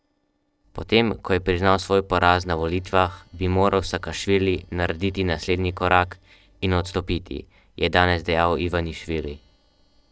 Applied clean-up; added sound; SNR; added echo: neural separator model SepFormer DNS4.